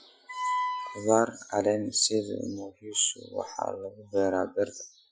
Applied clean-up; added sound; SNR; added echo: classical method Wiener filter.